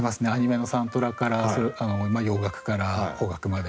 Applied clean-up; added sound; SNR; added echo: none; Trumpet; 19 dB; none.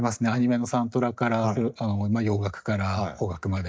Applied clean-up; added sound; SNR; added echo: neural mask model DeepFilterNet 3.